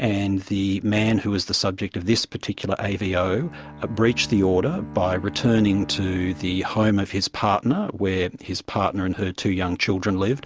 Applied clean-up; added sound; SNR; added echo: none; Bowed string instrument; 19 dB; none.